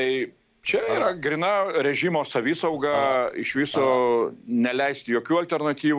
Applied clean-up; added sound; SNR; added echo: none; Burping, eructation; 9 dB; none.